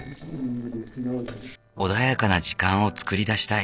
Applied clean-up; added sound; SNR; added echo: neural separator model SepFormer DNS4.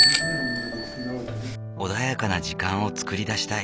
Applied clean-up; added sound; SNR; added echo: none; Bicycle bell; -2 dB; none.